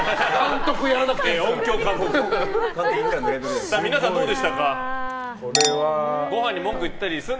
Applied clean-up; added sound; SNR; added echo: none; Chink, clink; 9 dB; none.